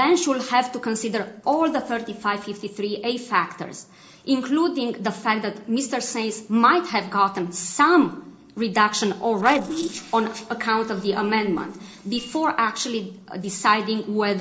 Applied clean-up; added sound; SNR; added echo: neural separator model SepFormer DNS4.